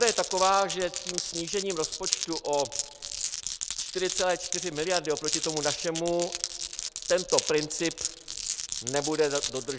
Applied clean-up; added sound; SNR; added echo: none; Glass; 3 dB; none.